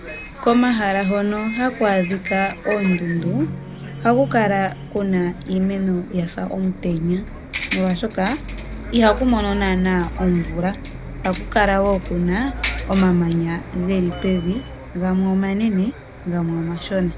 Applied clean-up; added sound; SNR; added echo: none; Guitar + Bus; 10 dB; none.